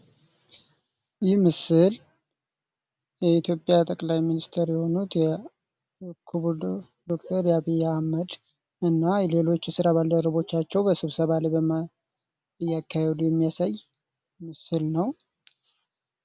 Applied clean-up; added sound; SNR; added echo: none; none; none; none.